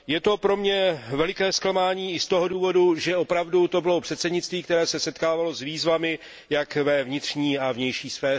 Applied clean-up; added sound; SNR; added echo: none; none; none; none.